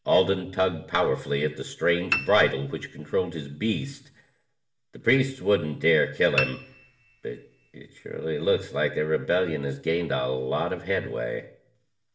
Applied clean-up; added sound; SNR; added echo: none; Piano; 8 dB; reverberation time 0.5 s.